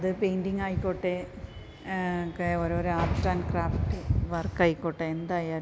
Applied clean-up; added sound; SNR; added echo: none; none; none; none.